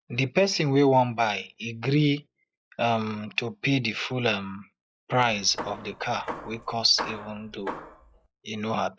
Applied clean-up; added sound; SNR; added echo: classical method log-MMSE.